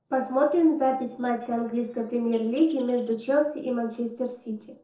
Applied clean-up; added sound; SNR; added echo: neural separator model SepFormer DNS4.